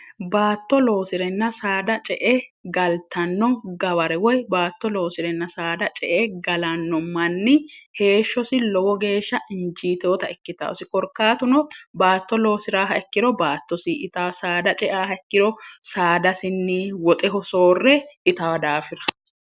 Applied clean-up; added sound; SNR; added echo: none; none; none; none.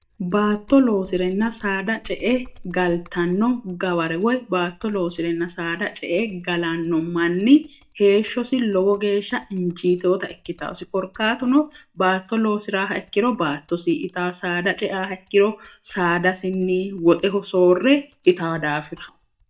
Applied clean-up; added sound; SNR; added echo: neural mask model DeepFilterNet 3.